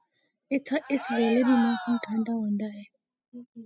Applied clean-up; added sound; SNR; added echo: classical method spectral subtraction.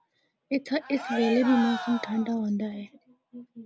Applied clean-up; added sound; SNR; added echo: none; Cheering; 7 dB; none.